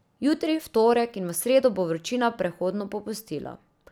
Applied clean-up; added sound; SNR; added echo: none; none; none; none.